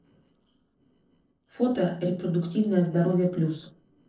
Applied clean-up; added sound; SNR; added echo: neural separator model SepFormer DNS4.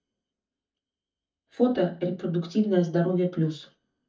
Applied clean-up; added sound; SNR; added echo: neural mask model DeepFilterNet 3.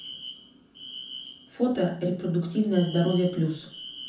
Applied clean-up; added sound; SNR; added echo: none; Alarm; 15 dB; reverberation time 0.7 s.